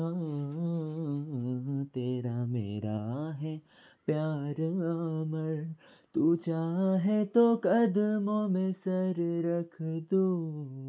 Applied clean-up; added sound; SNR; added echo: none; none; none; none.